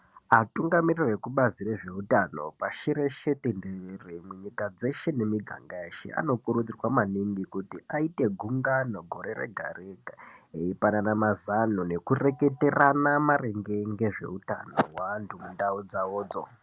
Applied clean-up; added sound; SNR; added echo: none; none; none; none.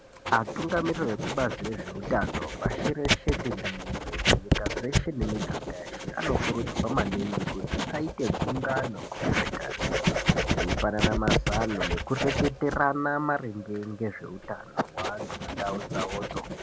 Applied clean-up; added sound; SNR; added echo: none; Writing; -1 dB; none.